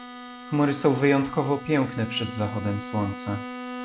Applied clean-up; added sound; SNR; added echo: none; Bowed string instrument; 12 dB; none.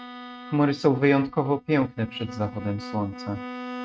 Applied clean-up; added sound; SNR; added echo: neural mask model RNNoise.